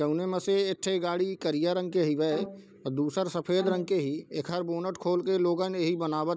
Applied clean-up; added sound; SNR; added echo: none; Bowed string instrument; 12 dB; none.